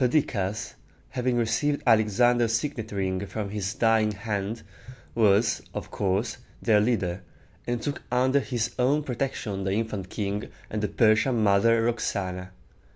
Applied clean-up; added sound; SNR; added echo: none; none; none; none.